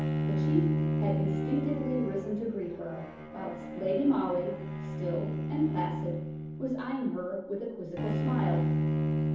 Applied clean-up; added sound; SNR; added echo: none; Bowed string instrument; -2 dB; reverberation time 0.9 s.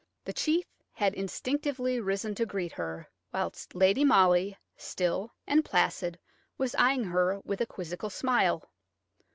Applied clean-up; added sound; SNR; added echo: none; none; none; none.